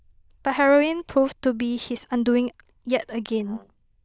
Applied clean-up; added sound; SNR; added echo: neural diffusion model UNIVERSE++.